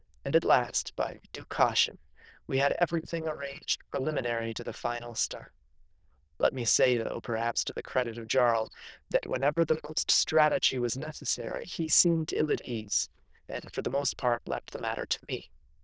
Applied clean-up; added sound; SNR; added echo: neural diffusion model UNIVERSE++.